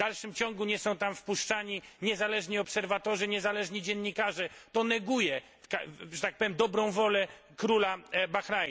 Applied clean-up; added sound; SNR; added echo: none; none; none; none.